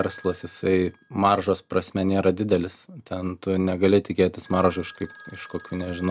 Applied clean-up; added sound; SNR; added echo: none; Telephone; 18 dB; none.